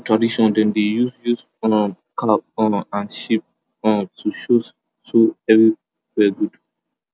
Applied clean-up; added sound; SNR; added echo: none; none; none; none.